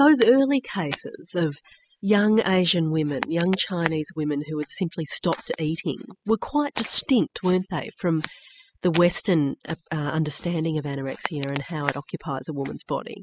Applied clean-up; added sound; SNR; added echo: classical method spectral subtraction.